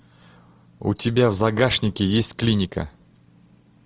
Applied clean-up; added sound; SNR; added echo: none; none; none; none.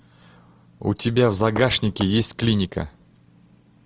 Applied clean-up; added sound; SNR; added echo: none; Tap / Hammer; 13 dB; none.